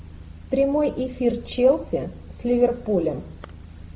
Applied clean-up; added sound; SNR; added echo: none; none; none; none.